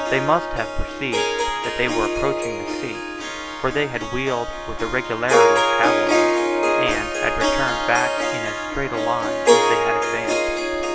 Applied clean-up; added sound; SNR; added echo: none; Harp; -4 dB; none.